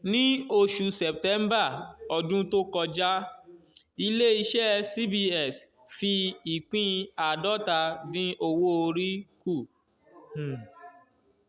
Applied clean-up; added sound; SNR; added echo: none; none; none; none.